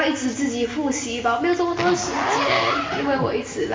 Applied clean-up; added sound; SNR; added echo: none; Zipper (clothing); 5 dB; reverberation time 1.3 s.